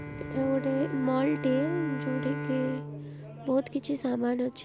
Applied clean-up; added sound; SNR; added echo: none; Bowed string instrument; 7 dB; none.